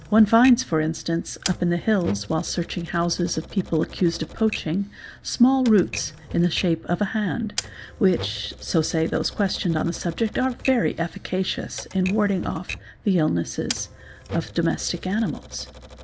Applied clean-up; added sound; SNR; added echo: none; Typewriter; 15 dB; none.